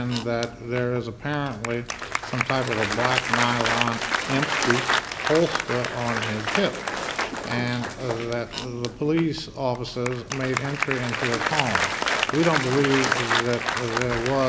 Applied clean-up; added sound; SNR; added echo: none; Applause; 1 dB; none.